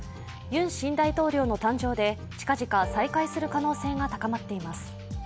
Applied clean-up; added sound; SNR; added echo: none; none; none; none.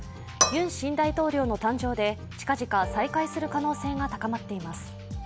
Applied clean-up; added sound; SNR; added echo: none; Cutlery, silverware / Dishes, pots, and pans; 0 dB; none.